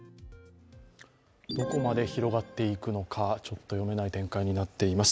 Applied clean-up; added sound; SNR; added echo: none; none; none; none.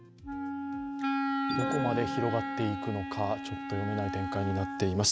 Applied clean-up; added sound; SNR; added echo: none; Wind instrument, woodwind instrument; 2 dB; none.